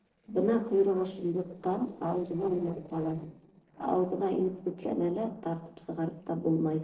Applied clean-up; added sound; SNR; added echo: neural separator model SepFormer DNS4.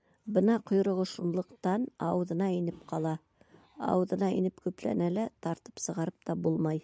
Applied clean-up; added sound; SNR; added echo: none; none; none; none.